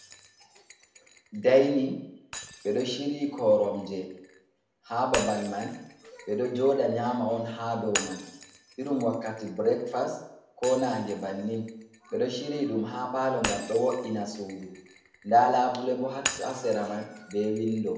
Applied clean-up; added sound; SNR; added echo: none; Shatter; 14 dB; reverberation time 0.7 s.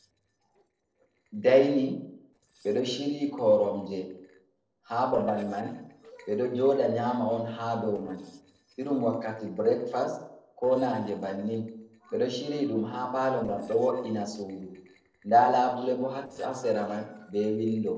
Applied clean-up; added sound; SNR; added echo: neural separator model SepFormer DNS4.